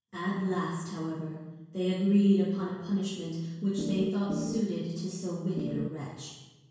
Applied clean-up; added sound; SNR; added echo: none; Organ; 2 dB; reverberation time 1.0 s.